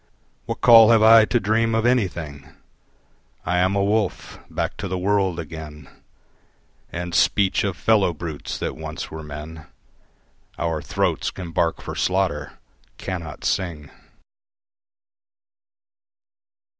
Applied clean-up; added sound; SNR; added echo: none; none; none; none.